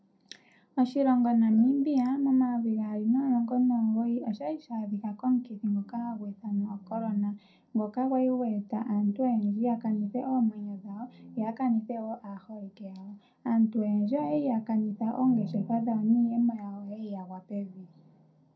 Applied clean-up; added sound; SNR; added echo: none; none; none; reverberation time 0.2 s.